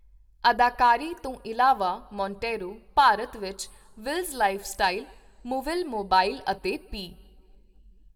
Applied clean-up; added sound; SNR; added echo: none; none; none; reverberation time 0.9 s.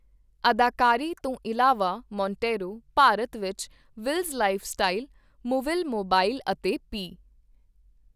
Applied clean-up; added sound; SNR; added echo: none; none; none; none.